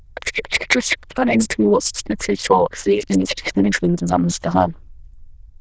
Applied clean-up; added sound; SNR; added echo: neural diffusion model UNIVERSE++.